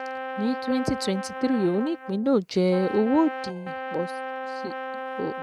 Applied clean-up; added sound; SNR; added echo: neural mask model RNNoise.